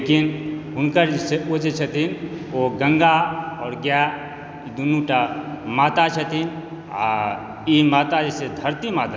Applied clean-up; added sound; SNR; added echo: none; none; none; none.